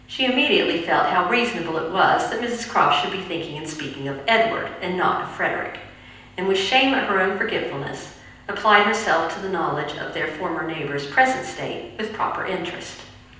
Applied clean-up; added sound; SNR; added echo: none; none; none; reverberation time 0.9 s.